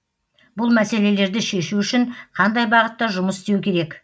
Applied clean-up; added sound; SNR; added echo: none; none; none; none.